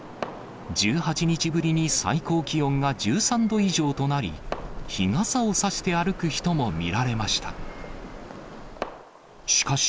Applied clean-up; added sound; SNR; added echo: none; Fireworks; 19 dB; none.